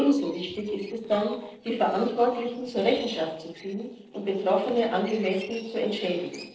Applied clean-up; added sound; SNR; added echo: neural separator model SepFormer DNS4.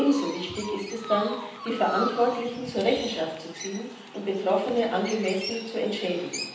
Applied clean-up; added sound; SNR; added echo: none; Chirp, tweet; 10 dB; reverberation time 0.9 s.